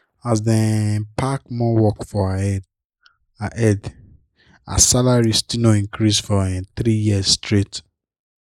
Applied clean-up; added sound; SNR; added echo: neural mask model Resemble Enhance denoiser.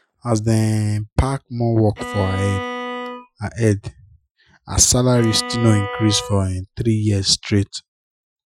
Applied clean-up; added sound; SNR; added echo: classical method Wiener filter.